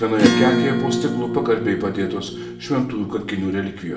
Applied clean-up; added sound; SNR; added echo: none; Acoustic guitar / Strum; 1 dB; reverberation time 0.6 s.